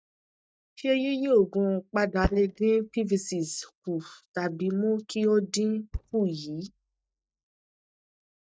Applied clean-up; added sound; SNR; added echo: neural mask model DeepFilterNet 3.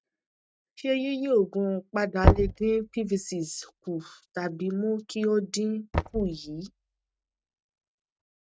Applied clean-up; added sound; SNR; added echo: neural mask model RNNoise.